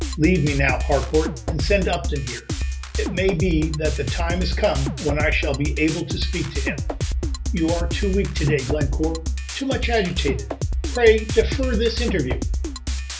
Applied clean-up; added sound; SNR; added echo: none; Drum kit; 1 dB; reverberation time 0.3 s.